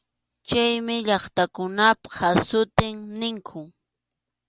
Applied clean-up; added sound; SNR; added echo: none; none; none; none.